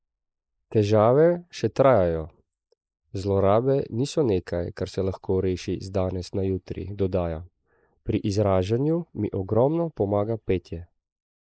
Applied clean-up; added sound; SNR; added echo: neural mask model Resemble Enhance denoiser.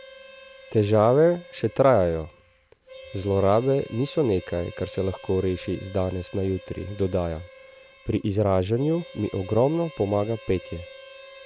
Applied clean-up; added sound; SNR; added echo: none; Harmonica; 19 dB; none.